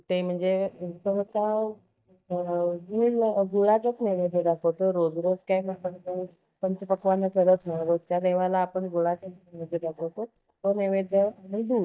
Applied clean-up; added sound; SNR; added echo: neural mask model DeepFilterNet 3.